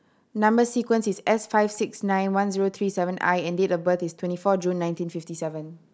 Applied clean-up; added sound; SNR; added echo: none; none; none; none.